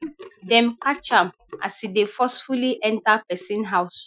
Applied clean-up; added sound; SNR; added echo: classical method Wiener filter.